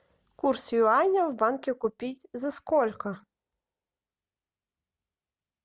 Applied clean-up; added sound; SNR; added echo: none; none; none; none.